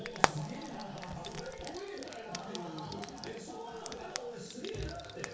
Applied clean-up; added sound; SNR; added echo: none; Frying (food); -1 dB; reverberation time 0.6 s.